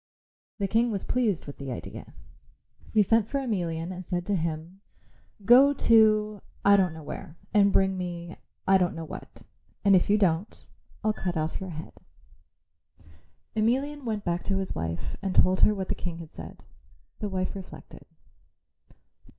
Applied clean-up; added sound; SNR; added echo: neural mask model DeepFilterNet 3.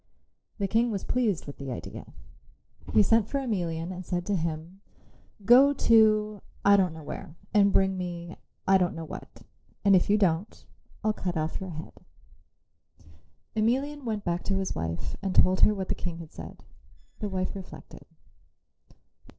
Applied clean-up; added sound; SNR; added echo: neural separator model SepFormer DNS4.